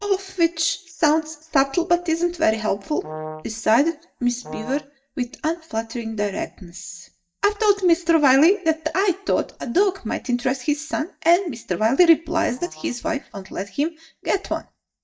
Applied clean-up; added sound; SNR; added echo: neural mask model DeepFilterNet 3.